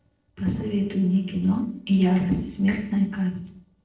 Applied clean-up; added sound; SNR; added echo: neural separator model SepFormer DNS4.